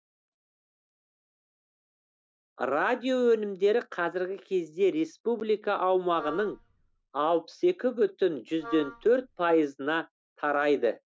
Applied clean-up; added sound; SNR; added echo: none; Wind instrument, woodwind instrument; 15 dB; none.